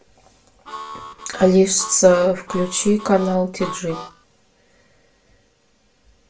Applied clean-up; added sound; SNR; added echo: none; Harmonica; 14 dB; reverberation time 0.3 s.